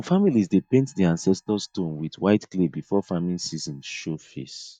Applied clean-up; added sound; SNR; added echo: neural mask model DeepFilterNet 3.